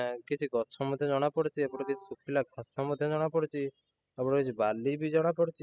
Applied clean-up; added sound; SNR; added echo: classical method spectral subtraction.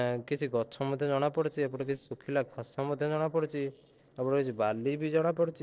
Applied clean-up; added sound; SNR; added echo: neural separator model SepFormer DNS4.